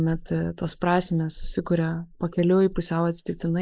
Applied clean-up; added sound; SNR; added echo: neural mask model Resemble Enhance denoiser.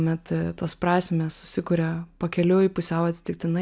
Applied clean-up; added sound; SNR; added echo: none; none; none; none.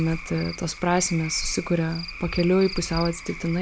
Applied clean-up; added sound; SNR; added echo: none; Cricket / Frog; 10 dB; none.